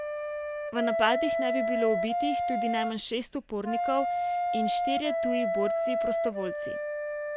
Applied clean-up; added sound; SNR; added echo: none; Wind instrument, woodwind instrument; -3 dB; none.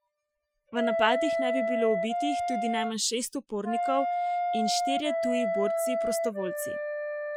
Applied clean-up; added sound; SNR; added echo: classical method Wiener filter.